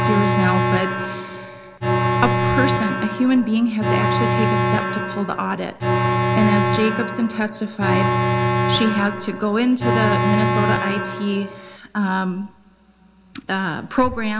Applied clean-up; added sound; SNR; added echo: none; Alarm; -1 dB; reverberation time 2.1 s.